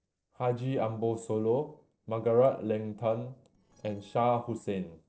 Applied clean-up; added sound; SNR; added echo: neural separator model SepFormer DNS4.